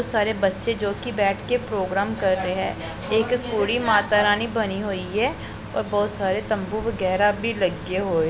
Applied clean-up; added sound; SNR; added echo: none; none; none; none.